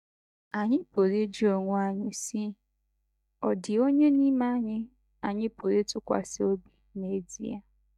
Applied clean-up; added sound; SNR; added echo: neural mask model DeepFilterNet 3.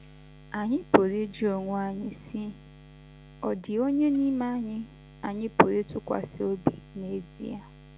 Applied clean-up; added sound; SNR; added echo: none; Buzz; 17 dB; none.